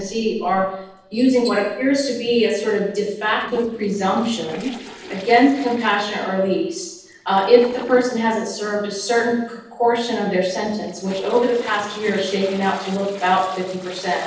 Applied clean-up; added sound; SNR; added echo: neural separator model SepFormer DNS4.